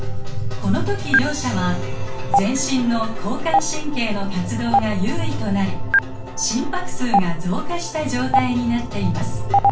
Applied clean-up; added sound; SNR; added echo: none; Stream; 5 dB; reverberation time 0.3 s.